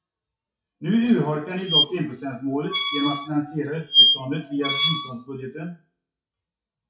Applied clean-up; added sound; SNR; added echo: classical method WPE with log-MMSE.